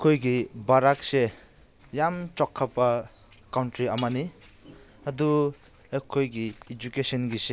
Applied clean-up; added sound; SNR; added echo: none; Cutlery, silverware; 18 dB; none.